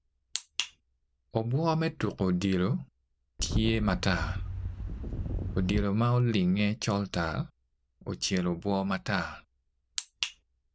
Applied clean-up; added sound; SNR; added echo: none; Wind; 2 dB; none.